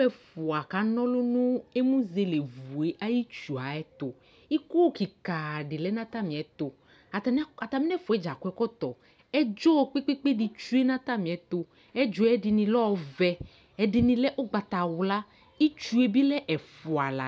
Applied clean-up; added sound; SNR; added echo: none; none; none; none.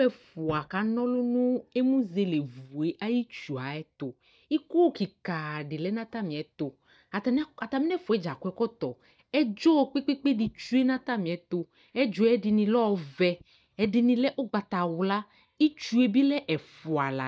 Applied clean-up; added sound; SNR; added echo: neural mask model DeepFilterNet 3.